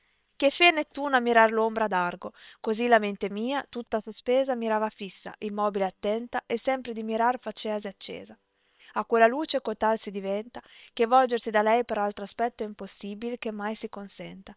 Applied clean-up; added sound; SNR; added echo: neural separator model SepFormer WHAM!.